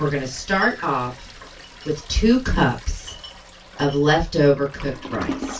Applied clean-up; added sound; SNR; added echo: none; Toilet flush; 15 dB; reverberation time 0.2 s.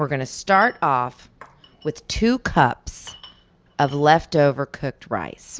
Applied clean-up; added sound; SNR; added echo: none; none; none; none.